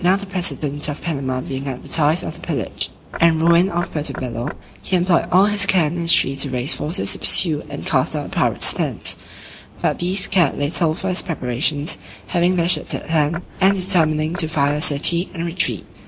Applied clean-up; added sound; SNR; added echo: none; Knock / Wood; 15 dB; none.